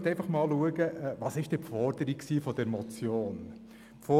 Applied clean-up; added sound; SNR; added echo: none; none; none; none.